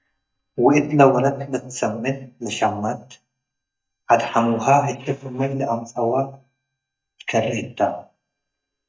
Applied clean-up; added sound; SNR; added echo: neural mask model DeepFilterNet 3.